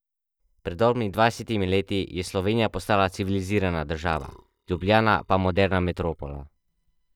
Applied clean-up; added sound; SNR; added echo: neural mask model DeepFilterNet 3.